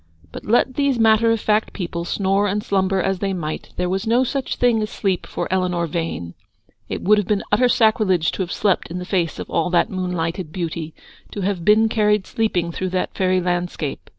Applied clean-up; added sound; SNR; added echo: none; none; none; none.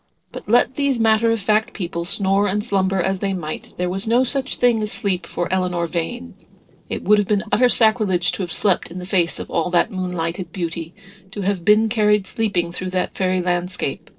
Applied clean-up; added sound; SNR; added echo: neural separator model SepFormer DNS4.